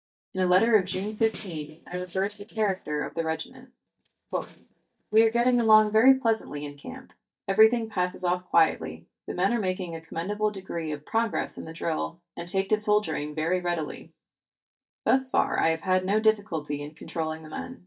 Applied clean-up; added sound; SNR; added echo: neural mask model DeepFilterNet 3.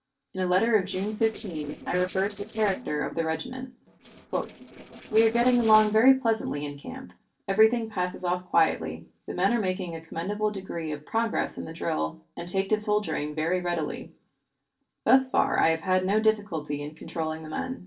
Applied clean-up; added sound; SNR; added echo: neural separator model SepFormer DNS4.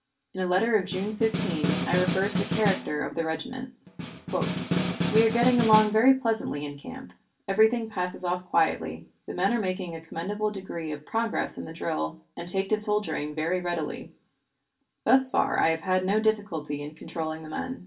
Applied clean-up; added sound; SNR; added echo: none; Snare drum; 2 dB; reverberation time 0.2 s.